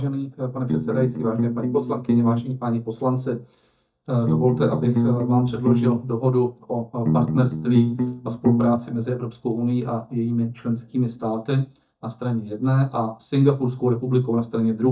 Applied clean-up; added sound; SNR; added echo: neural mask model DeepFilterNet 3.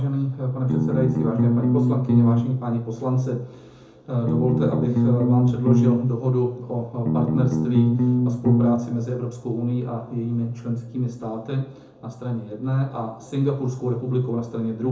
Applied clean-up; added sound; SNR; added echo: none; Bass guitar; -5 dB; reverberation time 0.6 s.